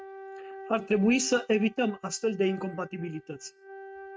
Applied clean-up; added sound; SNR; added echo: neural mask model RNNoise.